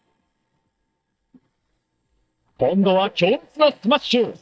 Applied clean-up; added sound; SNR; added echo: neural mask model DeepFilterNet 3.